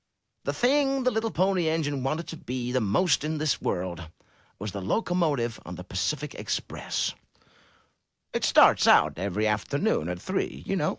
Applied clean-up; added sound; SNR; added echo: none; none; none; none.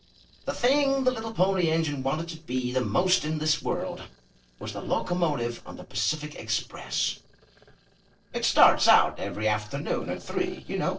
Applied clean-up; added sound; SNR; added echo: neural separator model SepFormer DNS4.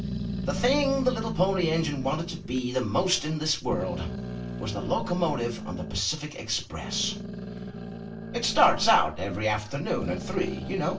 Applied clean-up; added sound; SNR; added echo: none; Growling; 8 dB; reverberation time 0.2 s.